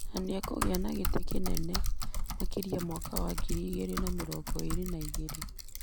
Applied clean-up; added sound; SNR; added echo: none; Typing; -5 dB; none.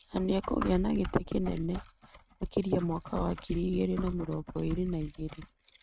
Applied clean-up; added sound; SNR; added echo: neural mask model RNNoise.